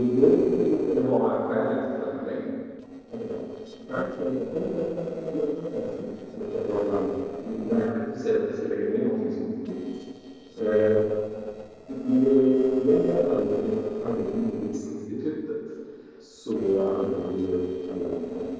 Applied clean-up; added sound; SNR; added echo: neural separator model SepFormer DNS4.